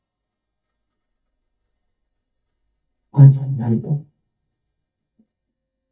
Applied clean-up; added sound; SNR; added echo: neural mask model DeepFilterNet 3.